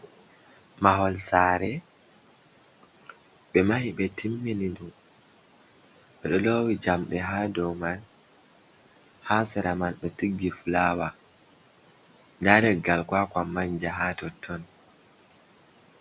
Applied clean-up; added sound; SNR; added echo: none; none; none; none.